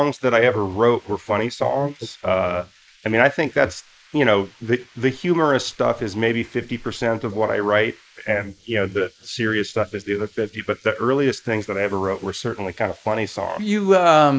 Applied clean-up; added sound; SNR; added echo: neural mask model Resemble Enhance denoiser.